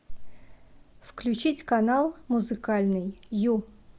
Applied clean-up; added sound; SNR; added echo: none; none; none; none.